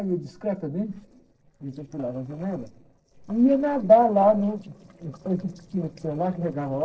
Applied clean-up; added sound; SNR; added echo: neural separator model SepFormer DNS4.